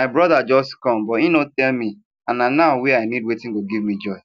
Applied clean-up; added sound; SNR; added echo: none; none; none; none.